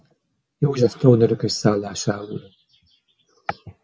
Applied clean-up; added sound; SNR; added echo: none; none; none; none.